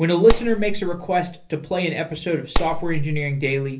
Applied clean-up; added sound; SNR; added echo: none; Clapping; 2 dB; reverberation time 0.3 s.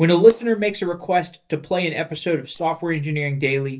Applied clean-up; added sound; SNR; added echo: neural mask model DeepFilterNet 3.